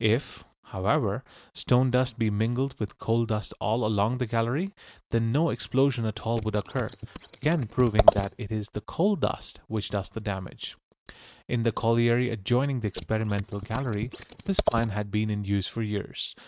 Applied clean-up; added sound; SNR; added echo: neural mask model RNNoise.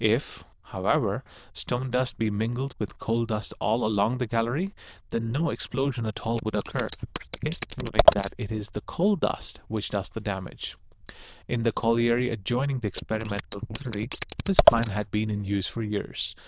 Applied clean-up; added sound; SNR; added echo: neural diffusion model UNIVERSE++.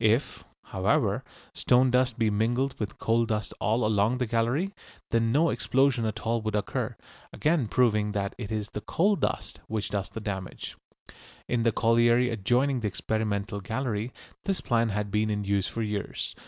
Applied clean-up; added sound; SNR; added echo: none; none; none; none.